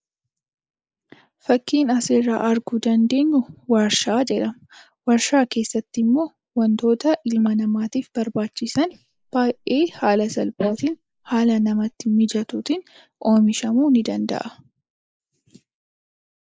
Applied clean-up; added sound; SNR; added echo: neural mask model Resemble Enhance denoiser.